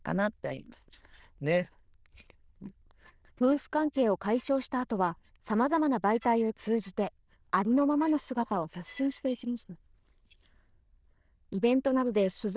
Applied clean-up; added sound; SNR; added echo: neural diffusion model UNIVERSE++.